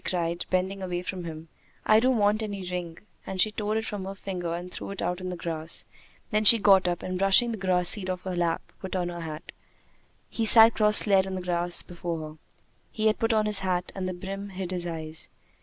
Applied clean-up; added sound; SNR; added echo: none; none; none; none.